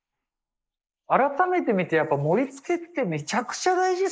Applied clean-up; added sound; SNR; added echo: neural mask model Resemble Enhance denoiser.